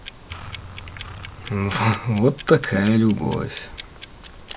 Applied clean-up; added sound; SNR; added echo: none; Engine + Clock; 17 dB; none.